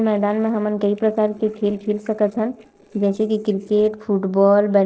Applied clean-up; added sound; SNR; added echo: neural separator model SepFormer DNS4.